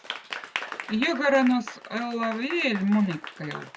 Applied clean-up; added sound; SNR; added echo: none; Applause; 12 dB; none.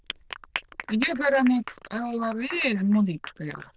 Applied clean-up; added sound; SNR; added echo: neural diffusion model UNIVERSE++.